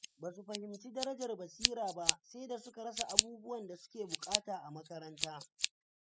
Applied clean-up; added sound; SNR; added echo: classical method spectral subtraction.